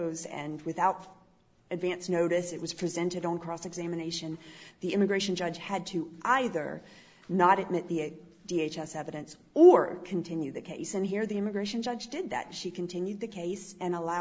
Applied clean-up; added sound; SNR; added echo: none; none; none; none.